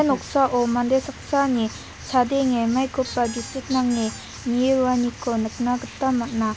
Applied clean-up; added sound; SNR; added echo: none; Squeak; 17 dB; none.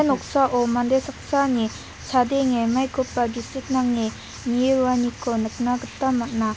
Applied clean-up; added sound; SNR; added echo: none; none; none; none.